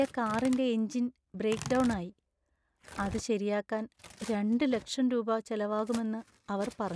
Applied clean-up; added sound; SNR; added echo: none; Tearing; 16 dB; none.